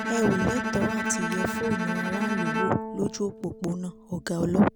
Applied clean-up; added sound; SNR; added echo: none; Bowed string instrument; 3 dB; none.